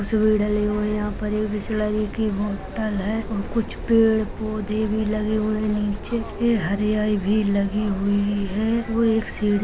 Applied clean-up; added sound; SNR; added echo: none; Subway, metro, underground; 10 dB; none.